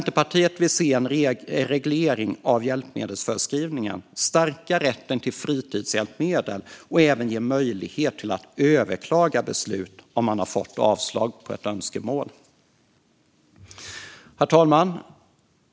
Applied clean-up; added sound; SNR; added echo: none; none; none; none.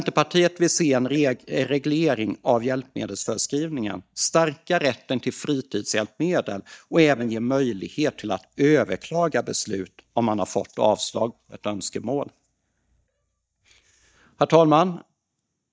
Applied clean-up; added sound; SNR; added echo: neural mask model DeepFilterNet 3.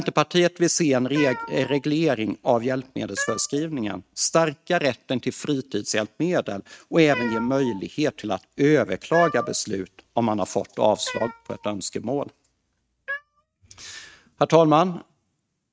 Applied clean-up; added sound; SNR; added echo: neural mask model RNNoise.